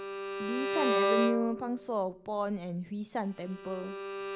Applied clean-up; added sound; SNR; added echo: none; Bowed string instrument; 0 dB; none.